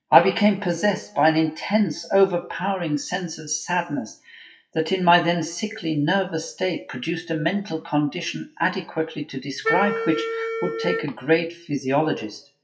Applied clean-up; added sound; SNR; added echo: classical method WPE with log-MMSE.